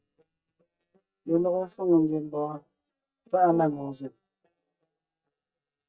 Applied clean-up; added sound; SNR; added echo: neural mask model DeepFilterNet 3.